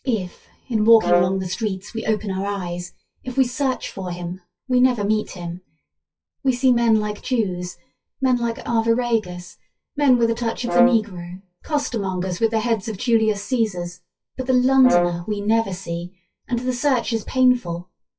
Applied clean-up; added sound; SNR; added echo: classical method WPE with log-MMSE.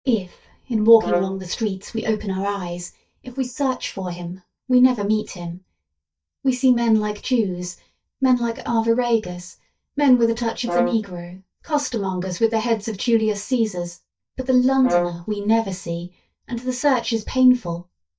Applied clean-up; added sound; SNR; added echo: neural mask model DeepFilterNet 3.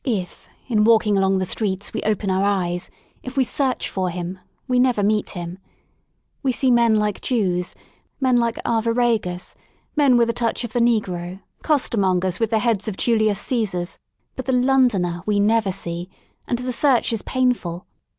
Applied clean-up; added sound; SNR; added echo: none; none; none; none.